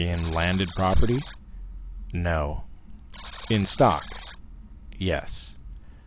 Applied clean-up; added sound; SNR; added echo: none; Alarm; 19 dB; none.